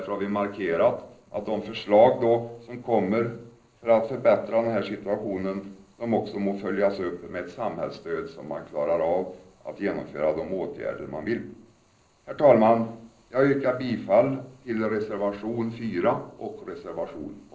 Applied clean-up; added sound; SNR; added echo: neural separator model SepFormer DNS4.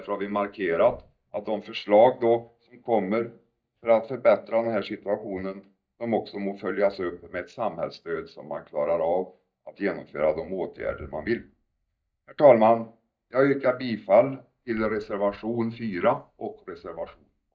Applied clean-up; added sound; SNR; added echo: neural mask model DeepFilterNet 3.